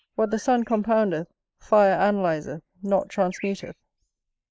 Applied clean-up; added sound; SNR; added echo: neural mask model Resemble Enhance denoiser.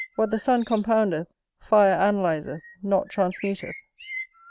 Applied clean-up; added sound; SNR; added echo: none; Bird; 18 dB; none.